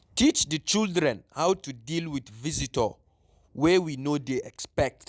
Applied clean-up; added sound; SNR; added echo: none; none; none; none.